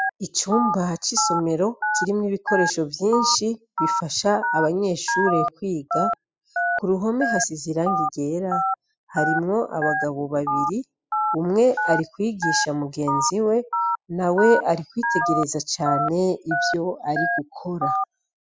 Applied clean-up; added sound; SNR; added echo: classical method spectral subtraction.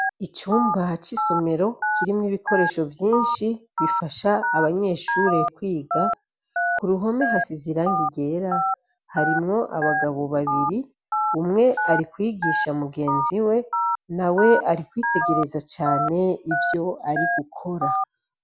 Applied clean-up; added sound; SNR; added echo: none; Telephone; 2 dB; none.